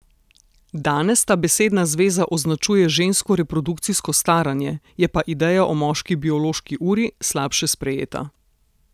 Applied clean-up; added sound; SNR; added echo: none; none; none; none.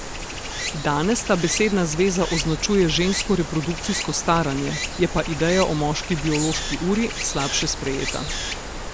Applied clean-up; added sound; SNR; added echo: none; Stream; 1 dB; none.